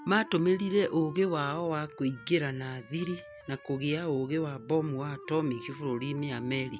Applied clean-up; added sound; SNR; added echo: none; Wind instrument, woodwind instrument; 17 dB; none.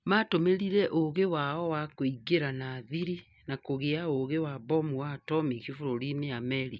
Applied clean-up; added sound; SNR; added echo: none; none; none; none.